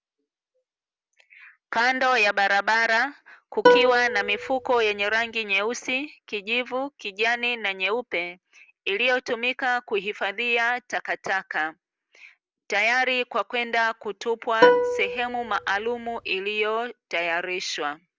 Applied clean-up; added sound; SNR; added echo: none; Plucked string instrument; -3 dB; none.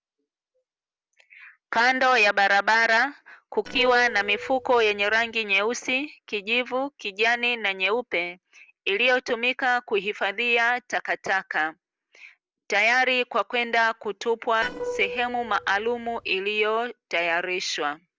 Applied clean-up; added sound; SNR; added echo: neural separator model SepFormer DNS4.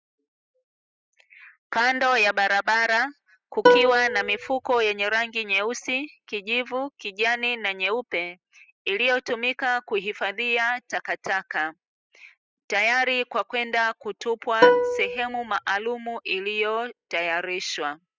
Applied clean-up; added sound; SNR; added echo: classical method spectral subtraction.